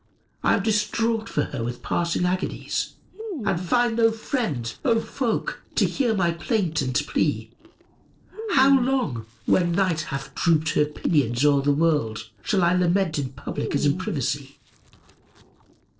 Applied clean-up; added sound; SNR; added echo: neural separator model SepFormer DNS4.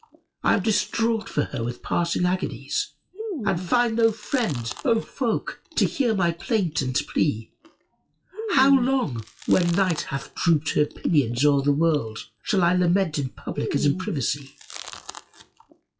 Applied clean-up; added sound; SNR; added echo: classical method WPE with log-MMSE.